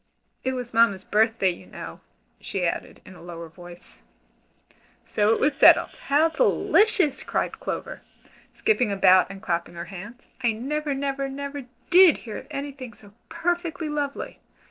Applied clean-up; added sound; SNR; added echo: neural separator model SepFormer DNS4.